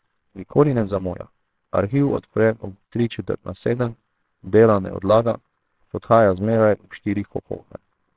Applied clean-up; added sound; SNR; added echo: neural separator model SepFormer WHAMR!.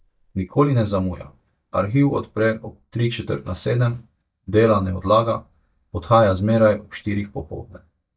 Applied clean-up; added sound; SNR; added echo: neural mask model DeepFilterNet 3.